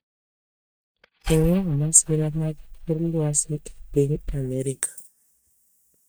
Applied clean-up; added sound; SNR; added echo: neural mask model DeepFilterNet 3.